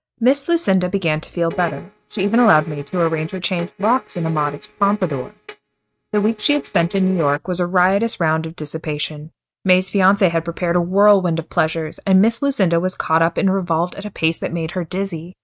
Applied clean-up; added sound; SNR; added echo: neural mask model RNNoise.